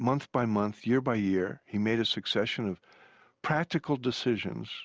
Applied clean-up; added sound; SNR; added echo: none; none; none; none.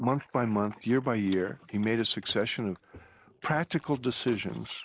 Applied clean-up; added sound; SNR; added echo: neural mask model Resemble Enhance denoiser.